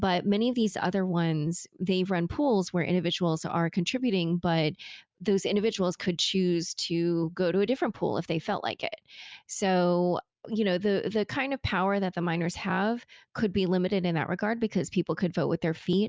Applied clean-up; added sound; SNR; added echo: none; none; none; none.